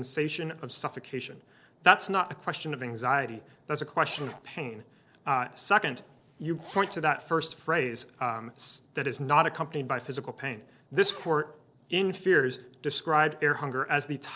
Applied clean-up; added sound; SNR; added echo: neural separator model SepFormer DNS4.